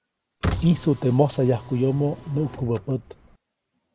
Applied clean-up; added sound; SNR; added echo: none; Car; 9 dB; none.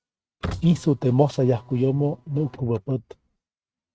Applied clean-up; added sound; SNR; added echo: neural mask model RNNoise.